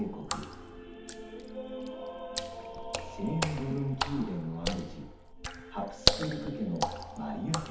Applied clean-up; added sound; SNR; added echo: none; Water / Splash, splatter; 0 dB; reverberation time 0.6 s.